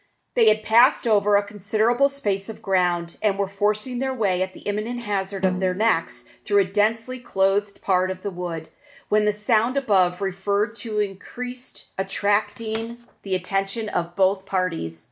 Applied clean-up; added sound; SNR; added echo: none; Snare drum; 9 dB; none.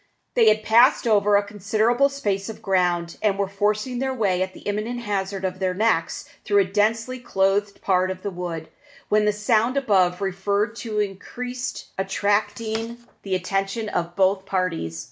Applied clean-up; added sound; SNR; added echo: none; none; none; none.